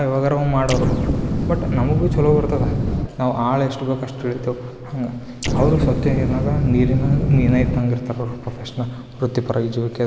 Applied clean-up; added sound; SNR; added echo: none; Explosion; 0 dB; none.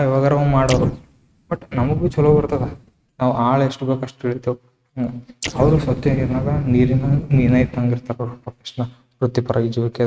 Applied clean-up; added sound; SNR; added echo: neural mask model RNNoise.